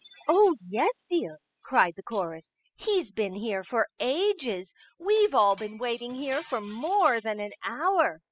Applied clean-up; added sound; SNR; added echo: classical method spectral subtraction.